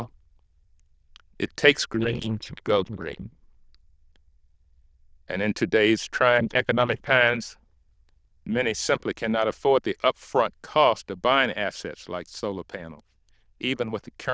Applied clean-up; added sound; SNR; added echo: neural diffusion model UNIVERSE++.